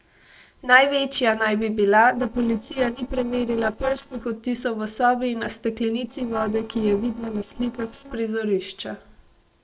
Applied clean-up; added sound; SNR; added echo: neural separator model SepFormer DNS4.